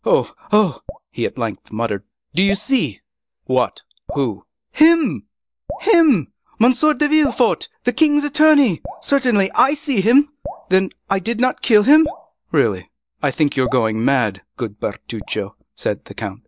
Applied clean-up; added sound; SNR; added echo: neural mask model DeepFilterNet 3.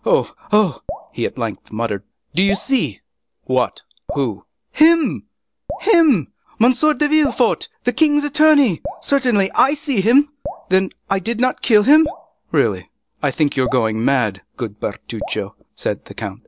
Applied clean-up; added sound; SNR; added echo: none; Drip; 17 dB; none.